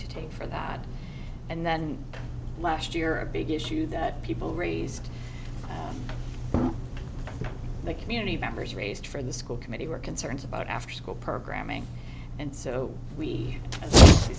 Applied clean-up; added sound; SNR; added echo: none; none; none; none.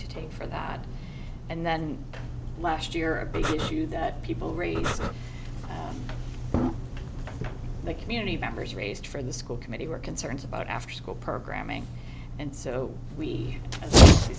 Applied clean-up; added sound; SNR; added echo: none; Breathing; 1 dB; none.